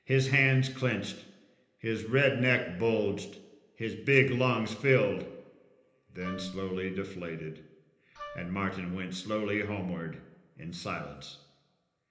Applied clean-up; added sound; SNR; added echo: none; Wind instrument, woodwind instrument; 16 dB; reverberation time 1.0 s.